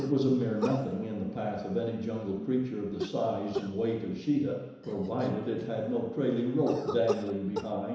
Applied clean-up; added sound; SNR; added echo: none; Cough; 11 dB; reverberation time 1.0 s.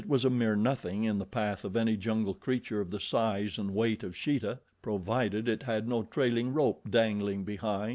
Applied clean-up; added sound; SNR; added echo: none; none; none; none.